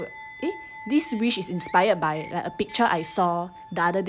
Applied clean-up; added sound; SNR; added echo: none; Glass + Car; 15 dB; none.